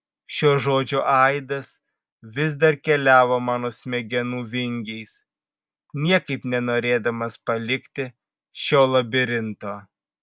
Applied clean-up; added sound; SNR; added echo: none; none; none; none.